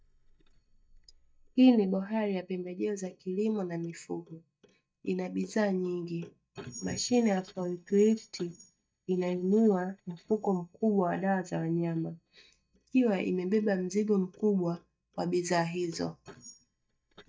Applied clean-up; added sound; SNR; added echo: neural mask model DeepFilterNet 3.